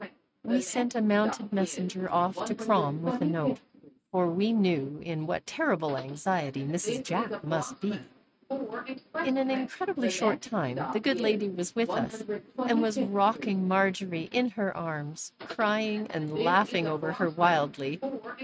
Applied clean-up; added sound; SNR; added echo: neural mask model RNNoise.